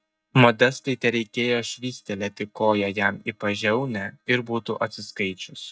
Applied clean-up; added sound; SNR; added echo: neural mask model DeepFilterNet 3.